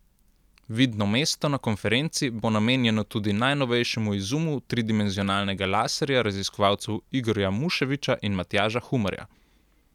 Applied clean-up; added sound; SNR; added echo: none; none; none; none.